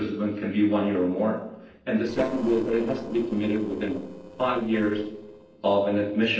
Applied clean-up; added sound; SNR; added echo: neural separator model SepFormer DNS4.